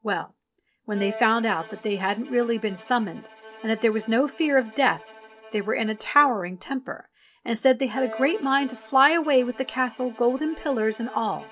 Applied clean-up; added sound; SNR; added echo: none; Bowed string instrument; 19 dB; none.